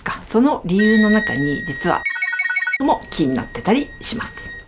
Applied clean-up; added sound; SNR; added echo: none; Wind instrument, woodwind instrument; 11 dB; none.